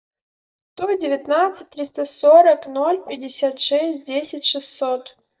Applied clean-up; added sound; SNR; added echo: neural mask model DeepFilterNet 3.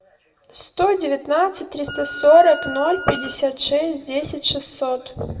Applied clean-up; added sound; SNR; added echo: none; Wind instrument, woodwind instrument; 13 dB; reverberation time 1.9 s.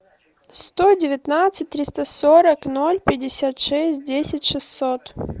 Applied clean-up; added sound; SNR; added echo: none; none; none; none.